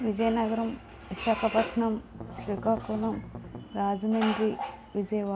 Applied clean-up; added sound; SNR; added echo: none; Strum; 12 dB; none.